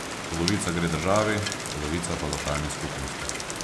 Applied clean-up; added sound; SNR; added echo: none; Rain; 4 dB; none.